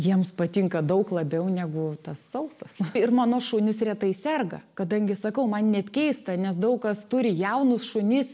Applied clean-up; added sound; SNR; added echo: none; none; none; none.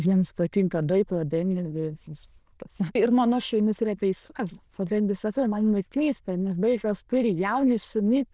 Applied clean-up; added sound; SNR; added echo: neural diffusion model UNIVERSE++.